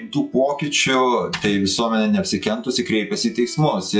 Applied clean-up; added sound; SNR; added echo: classical method log-MMSE.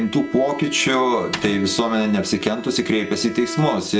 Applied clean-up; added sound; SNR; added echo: none; Bowed string instrument + Mechanisms; 12 dB; none.